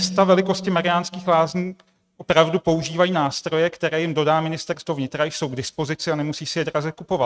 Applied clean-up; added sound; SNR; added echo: neural mask model RNNoise.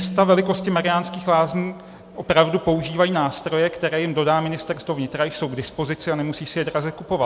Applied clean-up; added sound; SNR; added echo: none; Keyboard (musical); 16 dB; none.